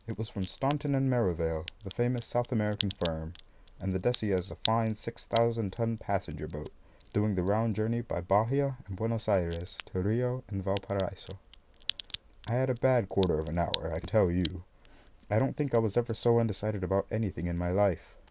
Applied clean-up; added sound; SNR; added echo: none; Crack; 12 dB; none.